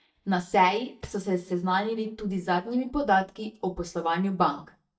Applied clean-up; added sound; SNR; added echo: neural mask model DeepFilterNet 3.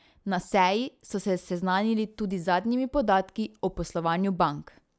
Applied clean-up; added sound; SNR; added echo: none; none; none; none.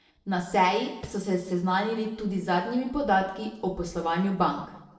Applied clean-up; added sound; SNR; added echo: neural separator model SepFormer DNS4.